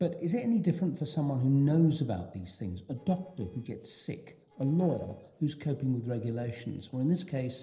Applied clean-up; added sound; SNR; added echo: neural separator model SepFormer DNS4.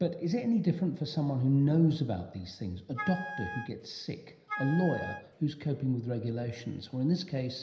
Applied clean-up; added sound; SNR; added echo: none; Wind instrument, woodwind instrument; 10 dB; reverberation time 0.9 s.